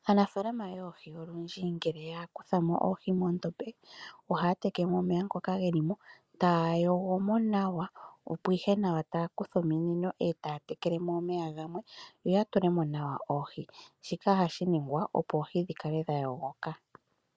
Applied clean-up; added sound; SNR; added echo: none; none; none; none.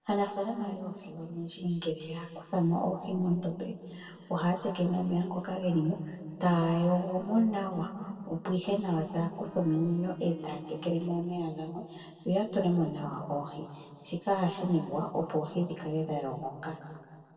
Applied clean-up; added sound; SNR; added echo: neural separator model SepFormer DNS4.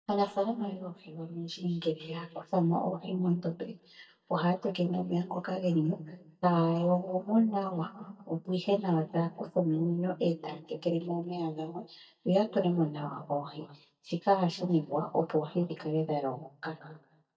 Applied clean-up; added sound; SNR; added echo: neural mask model DeepFilterNet 3.